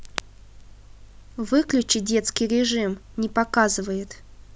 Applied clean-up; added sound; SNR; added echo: none; Crackle; 17 dB; none.